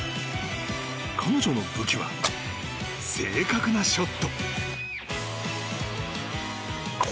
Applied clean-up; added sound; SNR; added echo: none; Fire; 10 dB; none.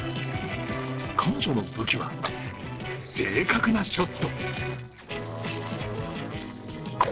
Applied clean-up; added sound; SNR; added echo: neural separator model SepFormer DNS4.